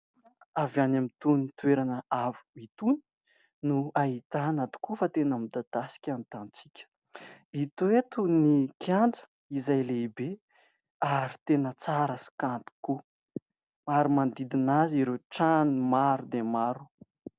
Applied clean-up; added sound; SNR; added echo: none; none; none; none.